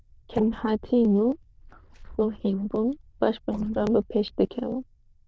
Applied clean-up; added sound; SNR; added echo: neural diffusion model UNIVERSE++.